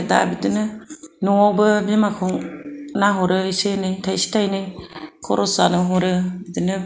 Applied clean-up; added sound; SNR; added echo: none; none; none; none.